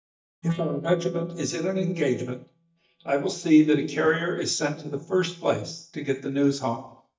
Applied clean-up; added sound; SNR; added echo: neural mask model DeepFilterNet 3.